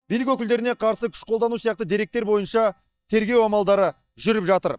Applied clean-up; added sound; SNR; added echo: neural mask model DeepFilterNet 3.